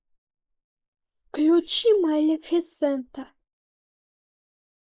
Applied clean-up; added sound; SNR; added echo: neural mask model Resemble Enhance denoiser.